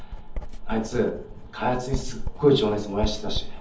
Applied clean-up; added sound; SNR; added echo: none; Writing; 4 dB; reverberation time 0.7 s.